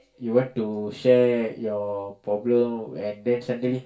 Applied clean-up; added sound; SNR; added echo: none; none; none; reverberation time 0.2 s.